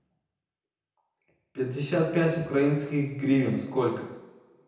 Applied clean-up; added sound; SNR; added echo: none; none; none; reverberation time 0.9 s.